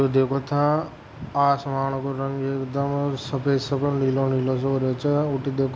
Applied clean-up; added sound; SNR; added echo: none; none; none; none.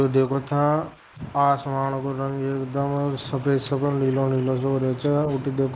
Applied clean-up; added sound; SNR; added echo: neural mask model Resemble Enhance denoiser.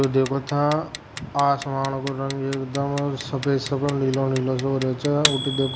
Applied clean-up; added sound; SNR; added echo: none; Clock; 10 dB; none.